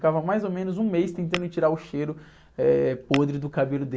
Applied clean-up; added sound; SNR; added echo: none; Tap / Glass; 12 dB; none.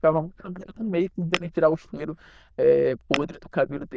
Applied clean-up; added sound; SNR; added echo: neural diffusion model UNIVERSE++.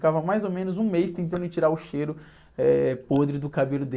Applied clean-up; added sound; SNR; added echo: neural mask model Resemble Enhance denoiser.